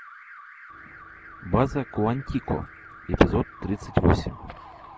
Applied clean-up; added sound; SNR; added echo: none; Alarm; 19 dB; none.